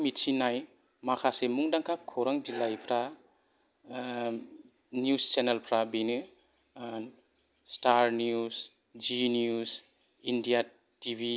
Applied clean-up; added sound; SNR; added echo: none; none; none; none.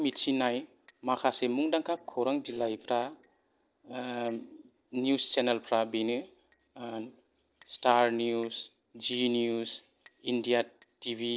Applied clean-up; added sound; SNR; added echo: neural separator model SepFormer DNS4.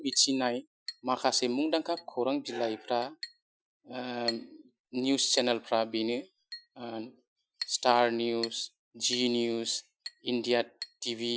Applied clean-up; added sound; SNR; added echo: classical method Wiener filter.